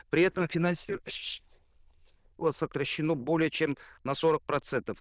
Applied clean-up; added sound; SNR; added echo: neural diffusion model UNIVERSE++.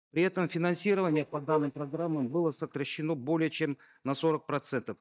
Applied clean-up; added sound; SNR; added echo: neural mask model DeepFilterNet 3.